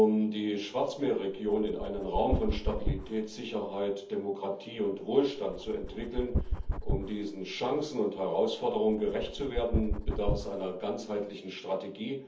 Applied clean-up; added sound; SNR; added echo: none; Dog; 4 dB; reverberation time 0.7 s.